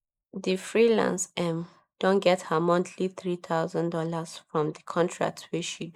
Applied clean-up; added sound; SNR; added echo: neural mask model Resemble Enhance denoiser.